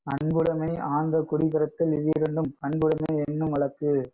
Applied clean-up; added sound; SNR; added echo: none; none; none; none.